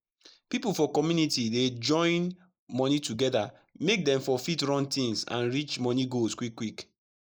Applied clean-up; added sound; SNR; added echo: neural mask model Resemble Enhance denoiser.